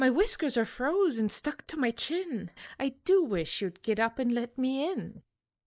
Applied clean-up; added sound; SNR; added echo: neural mask model Resemble Enhance denoiser.